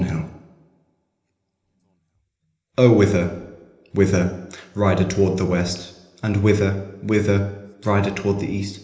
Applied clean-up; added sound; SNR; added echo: none; none; none; reverberation time 1.0 s.